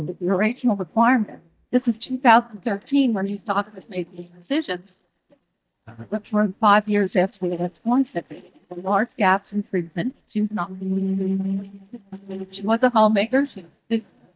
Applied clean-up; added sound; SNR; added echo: neural mask model DeepFilterNet 3.